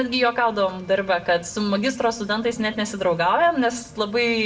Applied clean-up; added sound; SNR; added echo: none; none; none; reverberation time 0.5 s.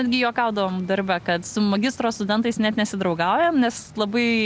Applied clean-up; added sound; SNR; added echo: none; none; none; none.